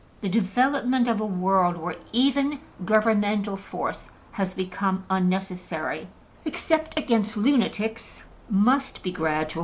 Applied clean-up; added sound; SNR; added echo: none; none; none; none.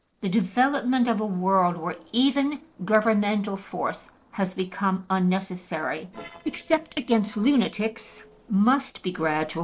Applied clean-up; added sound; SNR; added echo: neural separator model SepFormer DNS4.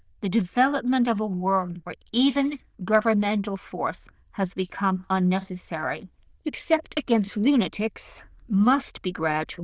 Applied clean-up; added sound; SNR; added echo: neural diffusion model UNIVERSE++.